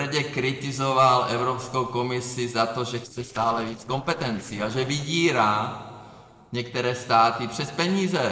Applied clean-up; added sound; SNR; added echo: neural separator model SepFormer DNS4.